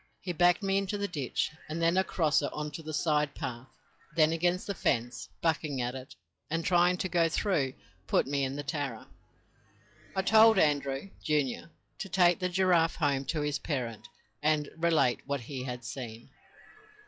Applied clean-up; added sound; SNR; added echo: classical method log-MMSE.